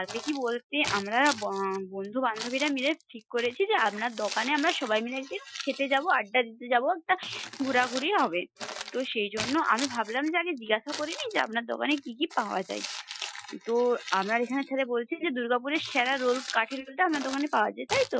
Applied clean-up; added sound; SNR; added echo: classical method Wiener filter.